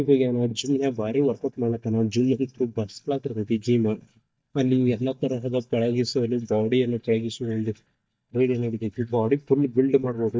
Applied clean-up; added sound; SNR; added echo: neural mask model DeepFilterNet 3.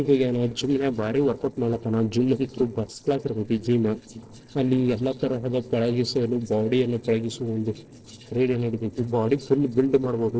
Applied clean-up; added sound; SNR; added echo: neural separator model SepFormer DNS4.